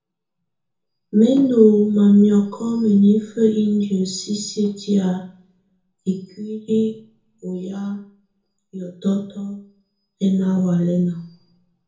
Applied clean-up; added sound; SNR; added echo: none; none; none; reverberation time 0.6 s.